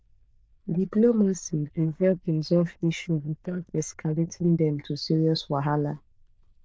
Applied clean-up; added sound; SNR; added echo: neural diffusion model UNIVERSE++.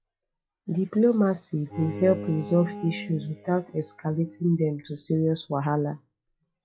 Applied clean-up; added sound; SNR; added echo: classical method log-MMSE.